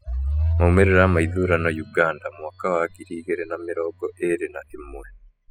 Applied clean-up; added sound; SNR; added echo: classical method spectral subtraction.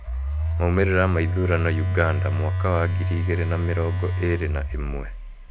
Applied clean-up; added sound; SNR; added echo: none; Telephone; -3 dB; none.